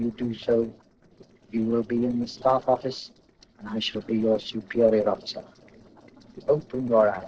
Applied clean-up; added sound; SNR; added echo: neural separator model SepFormer DNS4.